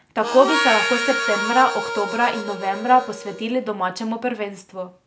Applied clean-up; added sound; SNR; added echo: none; Harmonica; 4 dB; none.